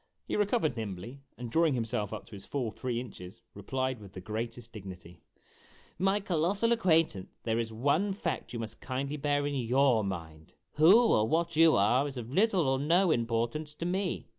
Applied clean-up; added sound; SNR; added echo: none; none; none; none.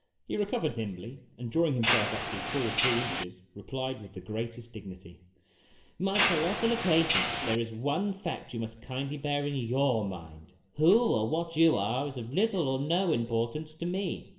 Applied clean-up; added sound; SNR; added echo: none; Mechanisms; 3 dB; reverberation time 0.7 s.